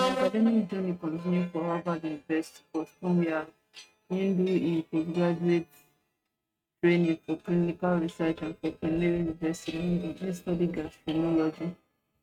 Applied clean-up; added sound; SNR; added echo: neural mask model RNNoise.